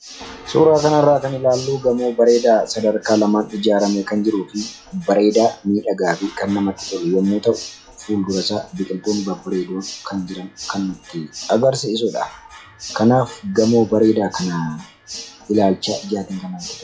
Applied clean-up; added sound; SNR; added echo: classical method WPE with log-MMSE.